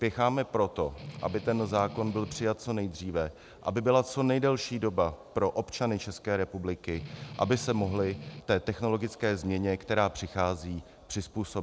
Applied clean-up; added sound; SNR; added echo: none; Strum; 13 dB; none.